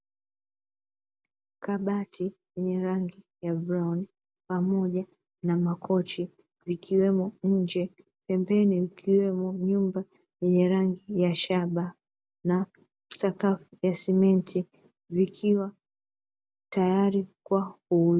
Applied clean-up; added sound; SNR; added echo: none; none; none; none.